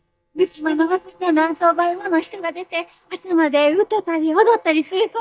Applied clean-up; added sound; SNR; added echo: neural mask model DeepFilterNet 3.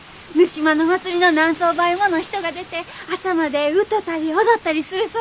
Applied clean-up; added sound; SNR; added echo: none; none; none; none.